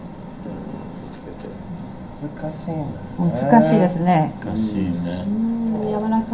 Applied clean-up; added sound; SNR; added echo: none; none; none; reverberation time 0.3 s.